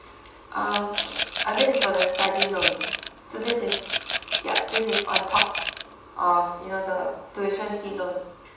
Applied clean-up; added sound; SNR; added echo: none; Rattle / Glass; 1 dB; reverberation time 0.7 s.